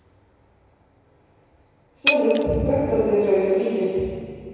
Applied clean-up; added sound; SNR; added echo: none; Shatter; 8 dB; reverberation time 2.2 s.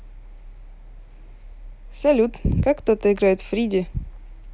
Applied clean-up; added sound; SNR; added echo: none; none; none; none.